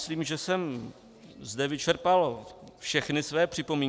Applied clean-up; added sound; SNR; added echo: none; none; none; none.